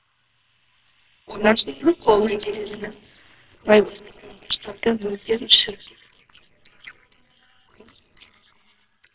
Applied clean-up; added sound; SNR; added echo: neural separator model SepFormer WHAMR!.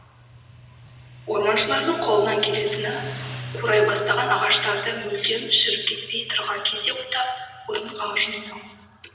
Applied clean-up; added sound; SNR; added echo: none; Motorcycle; 16 dB; reverberation time 1.3 s.